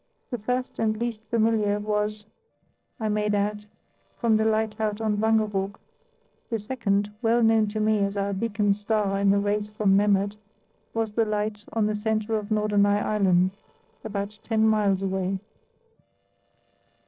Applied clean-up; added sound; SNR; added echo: neural separator model SepFormer DNS4.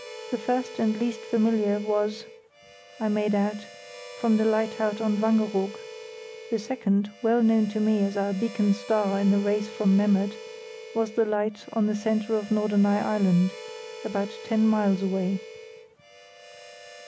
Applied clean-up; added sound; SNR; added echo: none; Harmonica; 16 dB; none.